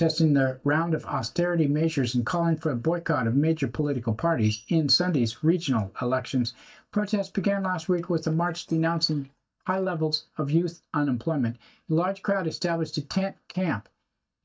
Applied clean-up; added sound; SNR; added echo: neural mask model DeepFilterNet 3.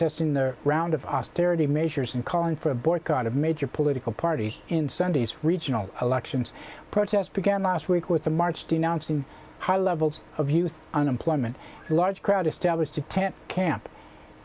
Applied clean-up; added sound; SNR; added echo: none; none; none; none.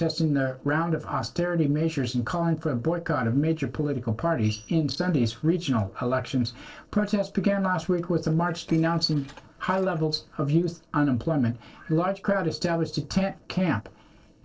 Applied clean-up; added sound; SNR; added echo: neural separator model SepFormer DNS4.